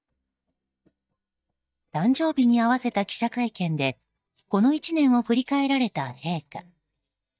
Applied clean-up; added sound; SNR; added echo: neural mask model DeepFilterNet 3.